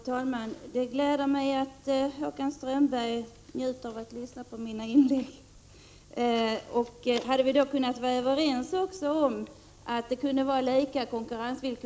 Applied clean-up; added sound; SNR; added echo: none; none; none; none.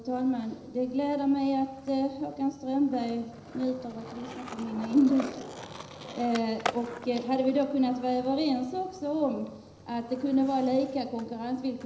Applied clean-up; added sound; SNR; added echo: none; Skateboard; 15 dB; reverberation time 0.9 s.